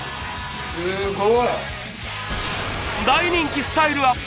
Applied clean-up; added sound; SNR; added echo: none; none; none; none.